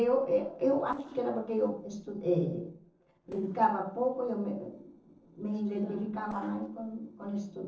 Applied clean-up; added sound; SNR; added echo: neural separator model SepFormer DNS4.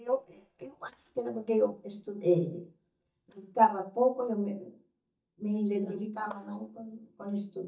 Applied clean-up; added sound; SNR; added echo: neural mask model DeepFilterNet 3.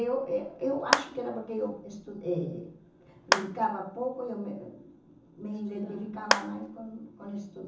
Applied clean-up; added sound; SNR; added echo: none; Clapping; -1 dB; reverberation time 0.7 s.